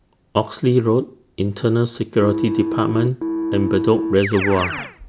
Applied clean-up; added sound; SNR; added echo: none; Keyboard (musical); 7 dB; none.